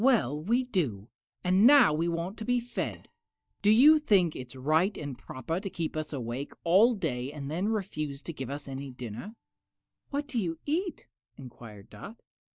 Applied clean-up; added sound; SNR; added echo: neural mask model DeepFilterNet 3.